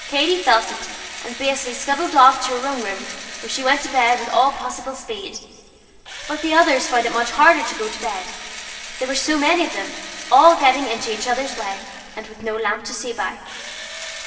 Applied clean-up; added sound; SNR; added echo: none; Engine / Drill; 13 dB; reverberation time 2.9 s.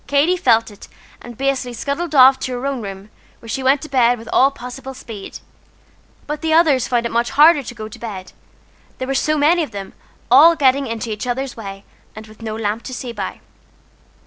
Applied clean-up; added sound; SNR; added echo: none; none; none; none.